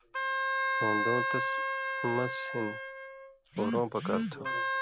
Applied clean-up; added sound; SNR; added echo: none; Wind instrument, woodwind instrument; -1 dB; none.